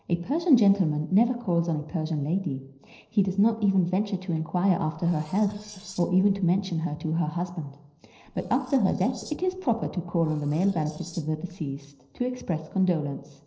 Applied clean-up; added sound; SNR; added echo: neural separator model SepFormer DNS4.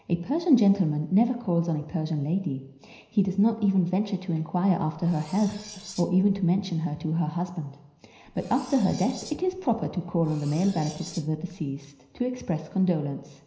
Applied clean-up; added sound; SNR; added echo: none; Cutlery, silverware; 20 dB; reverberation time 0.9 s.